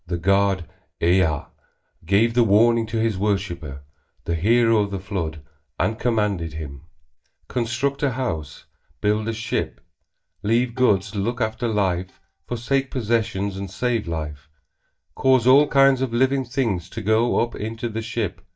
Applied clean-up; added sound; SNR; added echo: neural mask model DeepFilterNet 3.